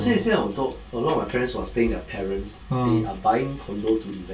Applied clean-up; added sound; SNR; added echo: none; none; none; reverberation time 0.2 s.